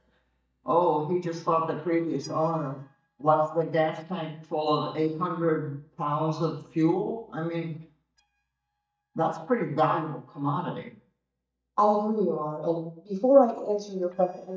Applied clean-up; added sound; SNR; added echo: neural mask model DeepFilterNet 3.